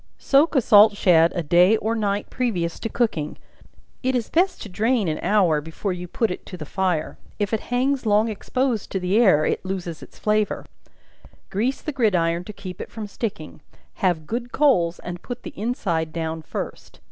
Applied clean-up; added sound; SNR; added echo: none; none; none; none.